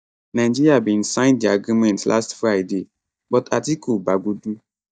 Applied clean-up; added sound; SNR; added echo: neural mask model DeepFilterNet 3.